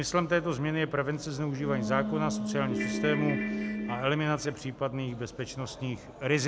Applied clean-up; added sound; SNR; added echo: none; Ringtone / Keyboard (musical) + Wind instrument, woodwind instrument; 3 dB; none.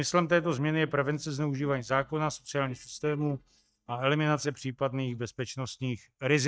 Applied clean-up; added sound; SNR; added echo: neural mask model DeepFilterNet 3.